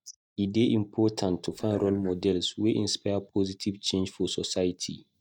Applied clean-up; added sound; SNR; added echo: neural mask model DeepFilterNet 3.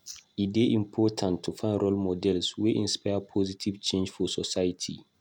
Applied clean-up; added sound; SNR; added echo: none; none; none; none.